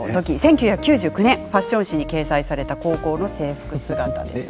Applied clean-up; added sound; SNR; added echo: none; none; none; none.